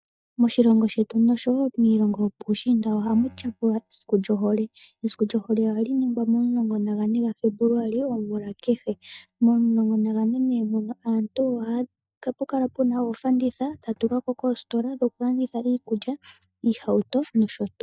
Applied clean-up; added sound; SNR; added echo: neural mask model DeepFilterNet 3.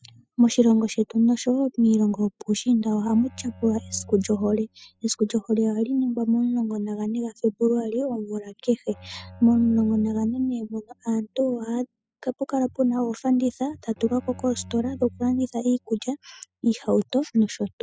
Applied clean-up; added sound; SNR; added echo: classical method spectral subtraction.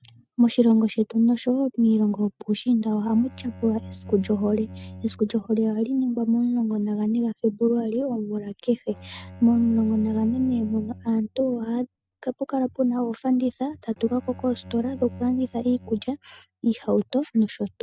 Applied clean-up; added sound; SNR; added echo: neural mask model RNNoise.